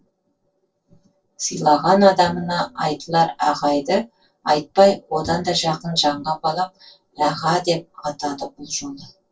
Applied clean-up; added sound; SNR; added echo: neural separator model SepFormer DNS4.